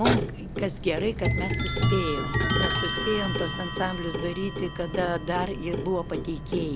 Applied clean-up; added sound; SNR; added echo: none; Clock; -3 dB; none.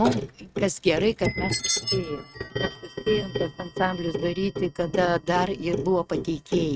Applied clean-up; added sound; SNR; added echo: neural mask model RNNoise.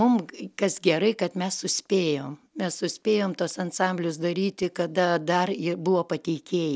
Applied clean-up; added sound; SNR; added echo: none; none; none; none.